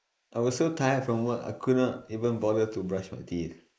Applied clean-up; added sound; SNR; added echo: neural mask model Resemble Enhance denoiser.